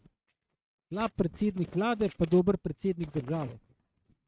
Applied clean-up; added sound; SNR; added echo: neural mask model RNNoise.